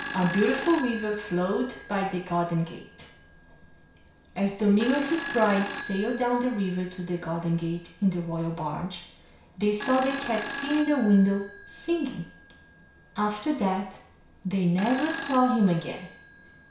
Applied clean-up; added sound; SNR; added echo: none; Telephone; 5 dB; reverberation time 0.6 s.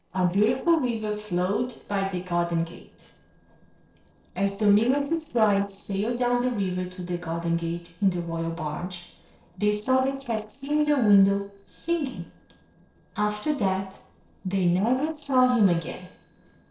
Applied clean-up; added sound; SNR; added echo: neural separator model SepFormer DNS4.